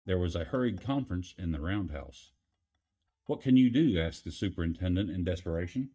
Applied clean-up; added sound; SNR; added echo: neural mask model DeepFilterNet 3.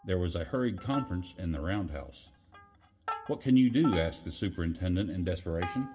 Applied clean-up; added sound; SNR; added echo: none; Plucked string instrument; 15 dB; reverberation time 1.9 s.